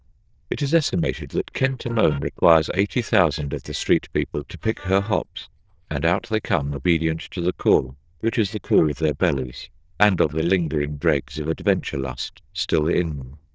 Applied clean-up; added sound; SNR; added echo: neural diffusion model UNIVERSE++.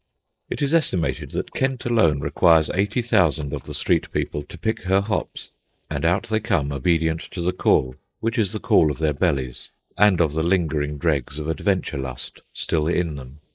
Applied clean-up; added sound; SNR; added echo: neural mask model Resemble Enhance denoiser.